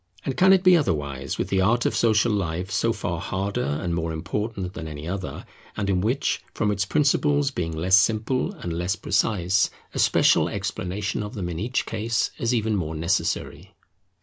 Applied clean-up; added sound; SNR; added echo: none; none; none; none.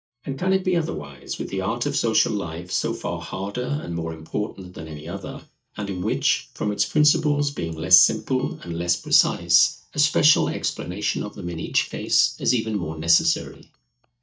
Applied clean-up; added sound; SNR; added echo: neural mask model DeepFilterNet 3.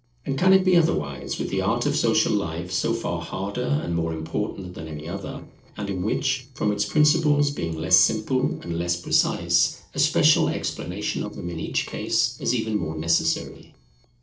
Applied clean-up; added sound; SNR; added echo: neural separator model SepFormer DNS4.